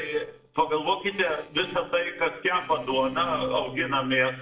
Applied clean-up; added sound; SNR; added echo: neural separator model SepFormer DNS4.